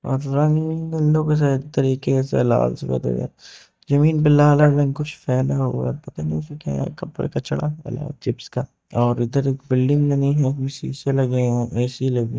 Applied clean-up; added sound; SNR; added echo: neural mask model DeepFilterNet 3.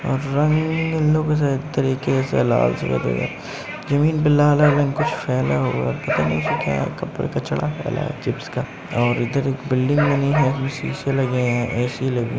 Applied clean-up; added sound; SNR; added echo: none; Bark; 7 dB; none.